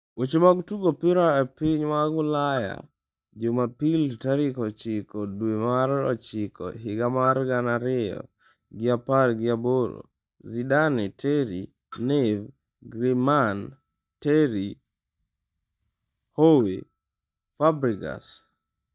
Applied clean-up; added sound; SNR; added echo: neural mask model DeepFilterNet 3.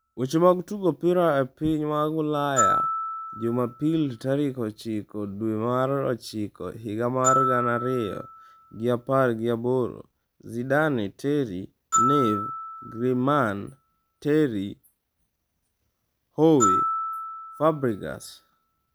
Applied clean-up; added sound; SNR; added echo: none; Glockenspiel; 6 dB; none.